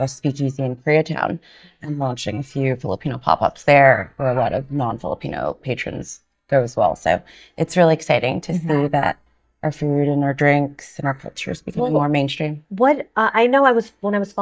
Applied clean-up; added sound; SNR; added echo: neural mask model DeepFilterNet 3.